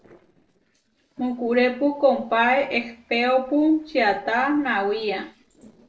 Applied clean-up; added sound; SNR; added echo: neural separator model SepFormer DNS4.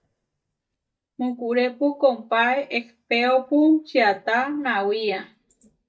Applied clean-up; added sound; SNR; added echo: neural mask model DeepFilterNet 3.